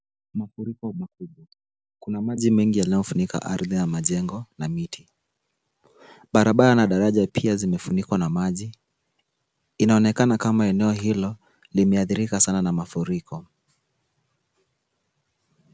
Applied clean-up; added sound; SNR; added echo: none; none; none; none.